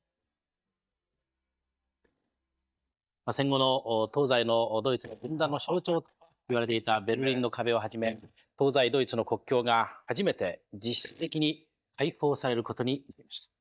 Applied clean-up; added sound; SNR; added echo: neural mask model DeepFilterNet 3.